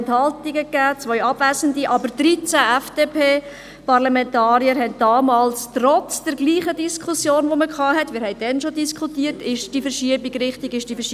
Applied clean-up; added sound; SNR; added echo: none; none; none; none.